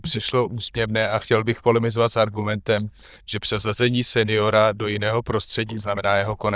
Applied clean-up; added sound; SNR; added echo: neural diffusion model UNIVERSE++.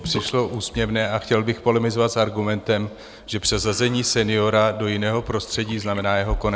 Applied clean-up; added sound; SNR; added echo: none; Bathtub (filling or washing) / Sink (filling or washing); 19 dB; none.